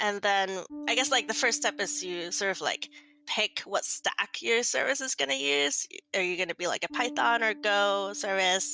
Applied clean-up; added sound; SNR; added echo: none; Bass guitar; 18 dB; none.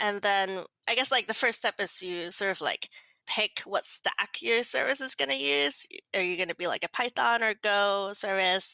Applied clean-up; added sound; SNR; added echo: none; none; none; none.